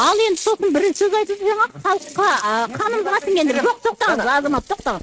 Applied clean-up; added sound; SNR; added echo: neural mask model RNNoise.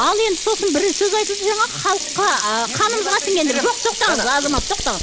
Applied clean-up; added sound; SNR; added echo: none; Sink (filling or washing); 6 dB; none.